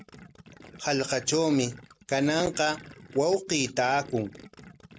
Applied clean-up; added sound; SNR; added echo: none; Gurgling; 19 dB; none.